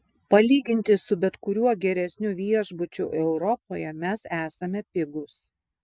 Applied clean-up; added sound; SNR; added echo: none; none; none; none.